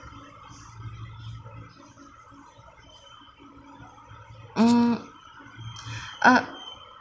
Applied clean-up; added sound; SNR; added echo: none; Rattle (instrument); 15 dB; none.